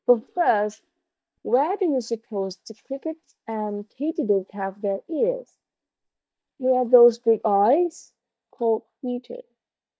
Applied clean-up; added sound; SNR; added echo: neural mask model DeepFilterNet 3.